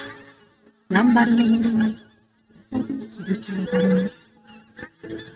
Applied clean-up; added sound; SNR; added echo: neural mask model RNNoise.